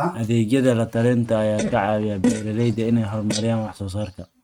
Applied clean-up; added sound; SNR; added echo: neural mask model RNNoise.